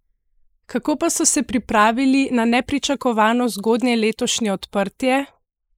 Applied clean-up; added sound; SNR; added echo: neural mask model Resemble Enhance denoiser.